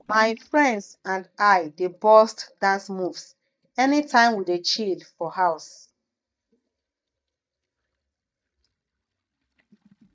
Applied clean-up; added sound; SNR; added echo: neural mask model DeepFilterNet 3.